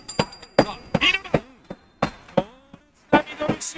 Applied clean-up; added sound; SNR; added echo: neural mask model RNNoise.